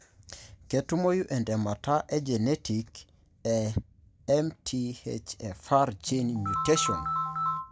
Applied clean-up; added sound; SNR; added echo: none; none; none; none.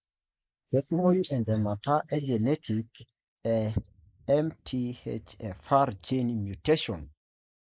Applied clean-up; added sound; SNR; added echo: neural mask model Resemble Enhance denoiser.